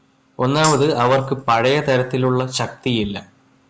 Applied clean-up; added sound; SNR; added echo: none; Tambourine; 14 dB; none.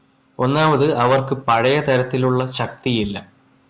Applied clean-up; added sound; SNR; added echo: none; none; none; none.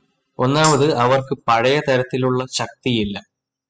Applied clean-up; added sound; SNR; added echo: classical method spectral subtraction.